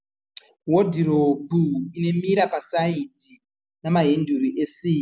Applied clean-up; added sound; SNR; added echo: none; none; none; none.